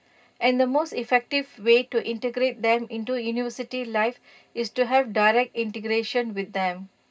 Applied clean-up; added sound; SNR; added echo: none; none; none; reverberation time 0.2 s.